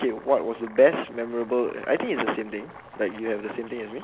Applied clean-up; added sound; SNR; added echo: none; Boiling; 20 dB; none.